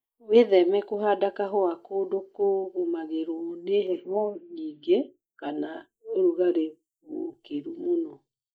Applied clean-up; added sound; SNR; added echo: neural mask model Resemble Enhance denoiser.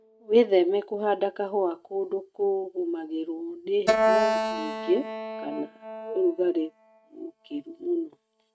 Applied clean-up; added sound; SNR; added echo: neural mask model RNNoise.